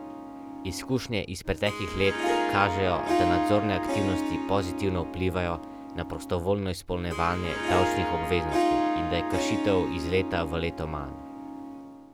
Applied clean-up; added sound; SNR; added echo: none; Harp; 1 dB; none.